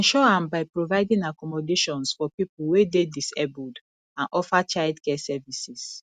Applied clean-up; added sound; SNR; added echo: none; none; none; none.